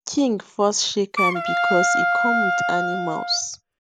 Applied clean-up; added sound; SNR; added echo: none; Wind instrument, woodwind instrument; -2 dB; none.